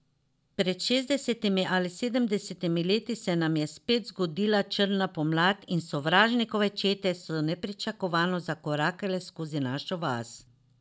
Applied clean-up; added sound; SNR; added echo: none; none; none; none.